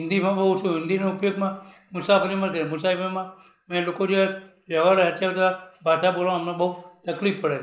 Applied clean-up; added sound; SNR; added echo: neural mask model Resemble Enhance denoiser.